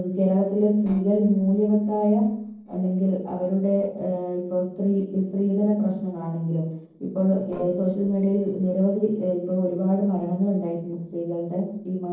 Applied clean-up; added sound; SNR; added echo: neural separator model SepFormer DNS4.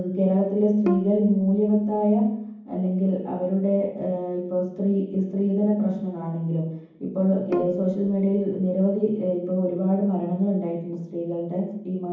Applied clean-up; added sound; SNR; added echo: none; Bowed string instrument; 8 dB; reverberation time 1.2 s.